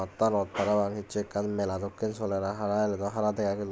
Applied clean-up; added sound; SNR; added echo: none; none; none; none.